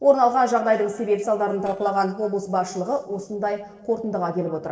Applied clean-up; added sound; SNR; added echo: neural separator model SepFormer DNS4.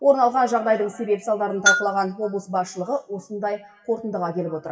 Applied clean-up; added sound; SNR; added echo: classical method WPE with log-MMSE.